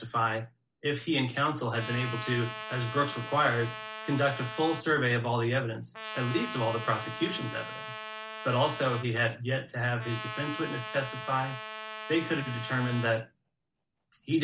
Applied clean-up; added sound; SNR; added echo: none; Trumpet; 10 dB; none.